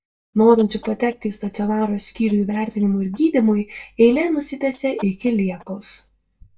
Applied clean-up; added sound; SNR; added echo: neural mask model DeepFilterNet 3.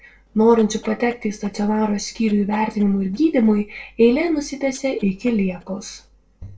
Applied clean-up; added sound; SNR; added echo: neural separator model SepFormer DNS4.